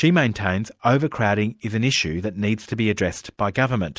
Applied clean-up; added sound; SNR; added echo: none; none; none; none.